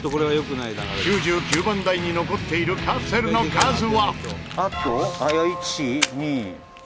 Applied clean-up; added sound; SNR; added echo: none; Splash, splatter; 13 dB; none.